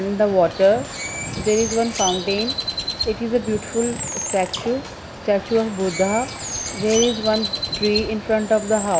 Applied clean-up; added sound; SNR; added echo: none; Bird; 8 dB; none.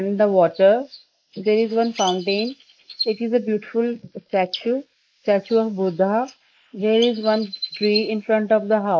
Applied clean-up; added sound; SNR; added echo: neural mask model Resemble Enhance denoiser.